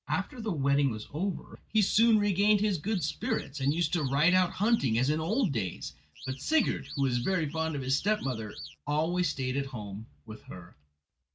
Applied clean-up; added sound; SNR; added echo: none; Alarm / Car; 15 dB; none.